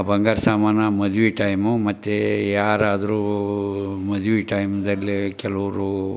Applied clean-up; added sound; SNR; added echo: none; none; none; none.